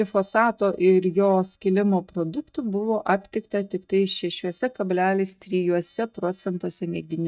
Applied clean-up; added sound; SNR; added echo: neural mask model DeepFilterNet 3.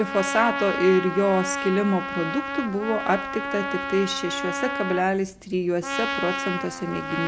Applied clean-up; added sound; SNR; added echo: none; Trumpet; 5 dB; none.